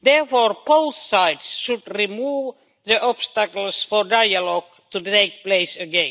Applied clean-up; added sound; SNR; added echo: none; none; none; none.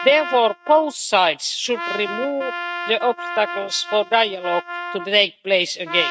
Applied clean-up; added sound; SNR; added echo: neural mask model RNNoise.